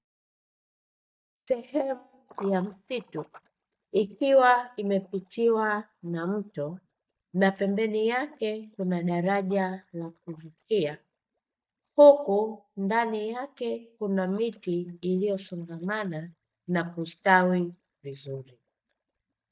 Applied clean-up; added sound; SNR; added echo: neural mask model DeepFilterNet 3.